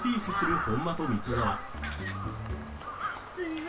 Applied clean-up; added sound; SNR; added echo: none; Crow; 3 dB; reverberation time 0.2 s.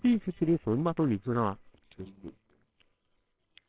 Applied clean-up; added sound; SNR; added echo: neural separator model SepFormer WHAMR!.